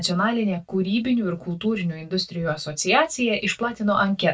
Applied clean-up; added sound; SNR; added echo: none; none; none; reverberation time 0.1 s.